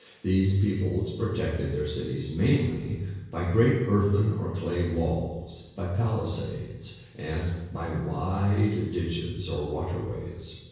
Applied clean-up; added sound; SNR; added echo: none; none; none; reverberation time 1.0 s.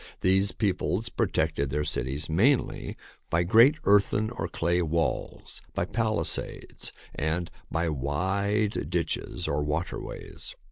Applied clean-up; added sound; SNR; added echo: none; none; none; none.